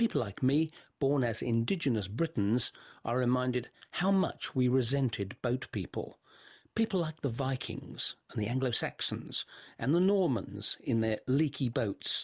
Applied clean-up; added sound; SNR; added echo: none; none; none; none.